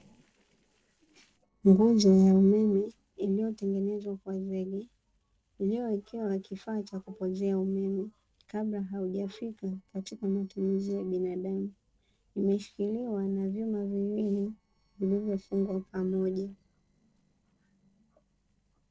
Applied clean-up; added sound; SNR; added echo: neural separator model SepFormer DNS4.